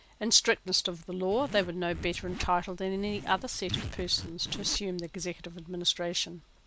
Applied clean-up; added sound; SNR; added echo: none; Zipper (clothing); 10 dB; none.